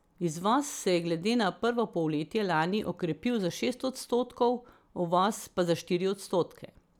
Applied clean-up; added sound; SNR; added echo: none; none; none; none.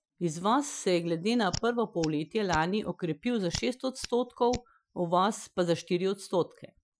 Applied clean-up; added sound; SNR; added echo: classical method Wiener filter.